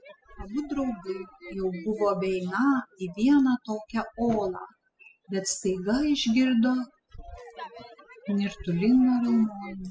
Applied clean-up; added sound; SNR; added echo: classical method spectral subtraction.